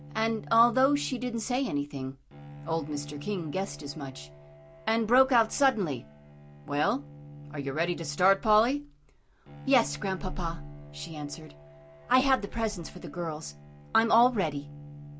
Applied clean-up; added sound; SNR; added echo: none; Bowed string instrument; 17 dB; none.